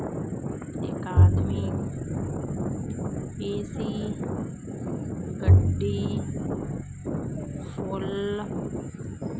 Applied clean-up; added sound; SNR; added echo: none; Bowed string instrument; -4 dB; none.